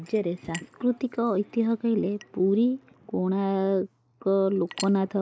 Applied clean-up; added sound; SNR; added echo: neural mask model Resemble Enhance denoiser.